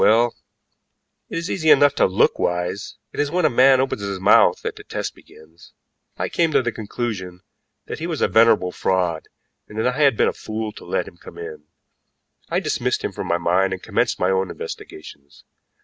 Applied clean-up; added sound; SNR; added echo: none; none; none; none.